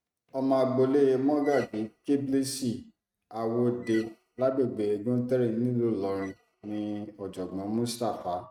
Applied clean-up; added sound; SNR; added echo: neural mask model RNNoise.